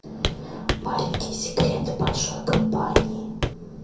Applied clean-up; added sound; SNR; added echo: none; Walk, footsteps; 3 dB; reverberation time 0.5 s.